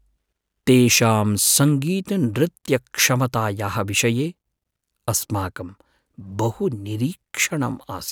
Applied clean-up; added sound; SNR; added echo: none; none; none; none.